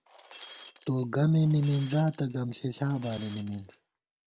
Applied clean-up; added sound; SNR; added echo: none; Shatter; 13 dB; none.